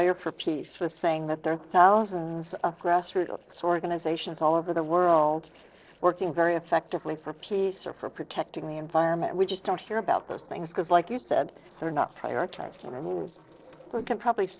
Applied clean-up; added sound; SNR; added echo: neural separator model SepFormer DNS4.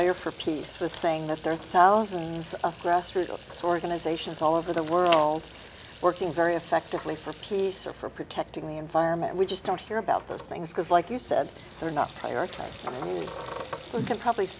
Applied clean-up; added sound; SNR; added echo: none; Water tap, faucet; 17 dB; none.